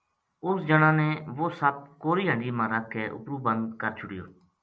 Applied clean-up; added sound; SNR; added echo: none; none; none; none.